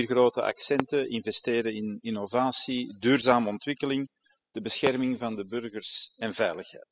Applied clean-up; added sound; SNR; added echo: classical method spectral subtraction.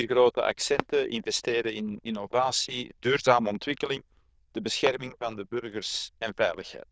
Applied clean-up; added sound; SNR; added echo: neural diffusion model UNIVERSE++.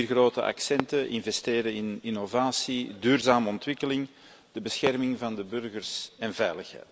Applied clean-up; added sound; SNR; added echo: none; Fireworks; 17 dB; none.